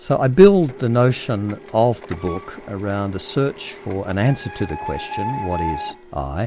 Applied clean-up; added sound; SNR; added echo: none; Printer; 13 dB; none.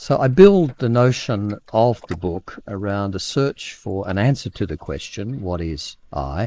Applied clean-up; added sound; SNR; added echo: neural mask model Resemble Enhance denoiser.